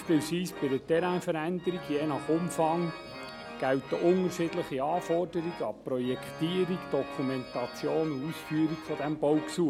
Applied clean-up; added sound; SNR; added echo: none; Organ; 13 dB; none.